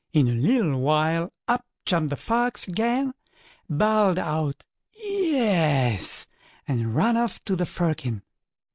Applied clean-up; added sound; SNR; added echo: none; none; none; none.